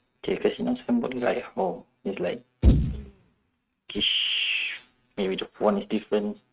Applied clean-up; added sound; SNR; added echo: neural mask model RNNoise.